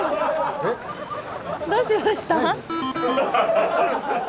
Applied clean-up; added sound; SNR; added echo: none; Fixed-wing aircraft, airplane; 20 dB; none.